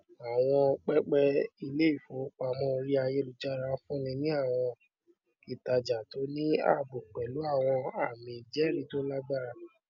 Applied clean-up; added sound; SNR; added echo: none; none; none; none.